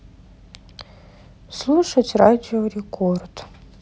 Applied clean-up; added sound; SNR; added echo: none; none; none; none.